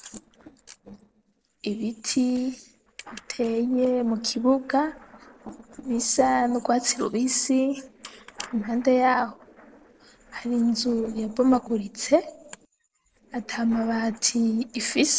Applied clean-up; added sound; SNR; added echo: neural separator model SepFormer DNS4.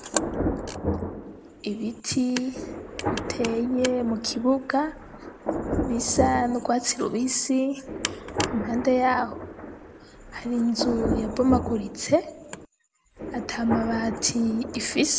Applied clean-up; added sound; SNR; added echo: none; Thunder; 6 dB; none.